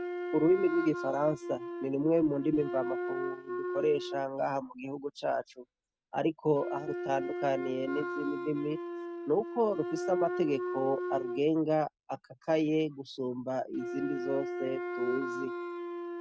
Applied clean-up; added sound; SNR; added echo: neural mask model RNNoise.